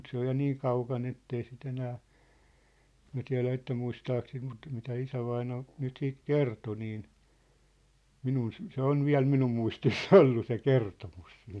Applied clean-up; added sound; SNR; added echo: none; none; none; none.